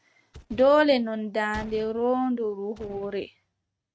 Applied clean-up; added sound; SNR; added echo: neural mask model RNNoise.